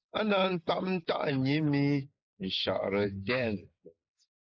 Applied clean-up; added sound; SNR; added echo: neural mask model Resemble Enhance denoiser.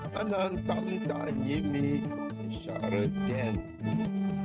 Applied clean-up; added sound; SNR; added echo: neural mask model RNNoise.